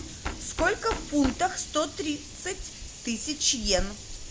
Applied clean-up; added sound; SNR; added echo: none; Bird vocalization, bird call, bird song + Knock; 8 dB; none.